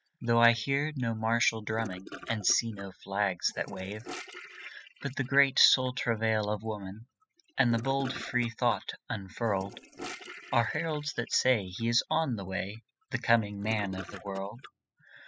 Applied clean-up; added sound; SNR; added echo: classical method spectral subtraction.